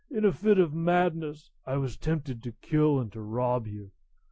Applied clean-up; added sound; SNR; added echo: none; none; none; none.